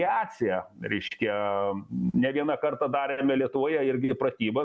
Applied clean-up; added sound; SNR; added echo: none; none; none; none.